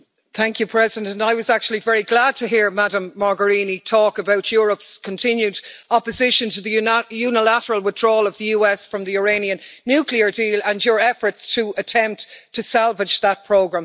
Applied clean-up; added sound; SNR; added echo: none; none; none; none.